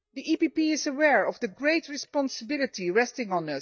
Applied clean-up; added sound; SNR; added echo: neural mask model DeepFilterNet 3.